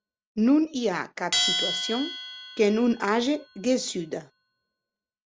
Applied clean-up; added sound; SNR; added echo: none; Bell; 7 dB; none.